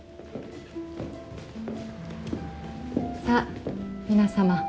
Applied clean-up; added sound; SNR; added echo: none; Bus; 18 dB; none.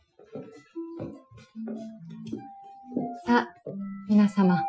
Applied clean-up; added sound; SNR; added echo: classical method Wiener filter.